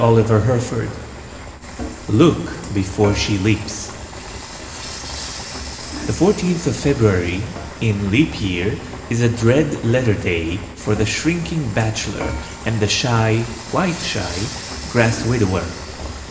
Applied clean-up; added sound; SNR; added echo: none; Frying (food) / Dishes, pots, and pans; 11 dB; reverberation time 1.7 s.